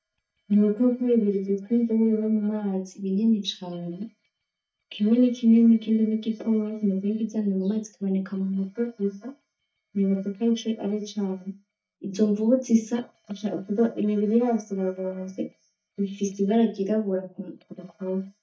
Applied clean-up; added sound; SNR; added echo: neural mask model DeepFilterNet 3.